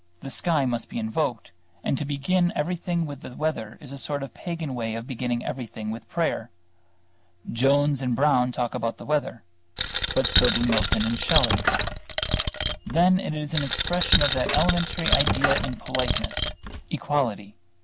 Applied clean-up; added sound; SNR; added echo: none; Coin (dropping); -1 dB; none.